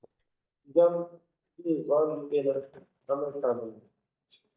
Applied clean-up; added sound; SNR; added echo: neural mask model DeepFilterNet 3.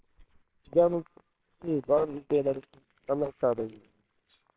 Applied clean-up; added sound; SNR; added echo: neural separator model SepFormer WHAMR!.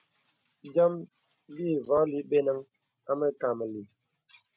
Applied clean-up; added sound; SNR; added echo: none; none; none; none.